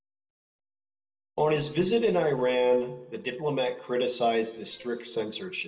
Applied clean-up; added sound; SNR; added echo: neural separator model SepFormer DNS4.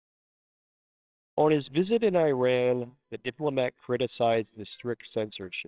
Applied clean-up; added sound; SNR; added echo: neural separator model SepFormer WHAMR!.